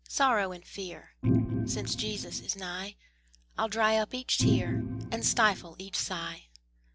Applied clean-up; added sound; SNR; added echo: none; Organ; -2 dB; none.